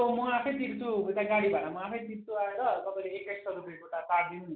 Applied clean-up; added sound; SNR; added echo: none; none; none; none.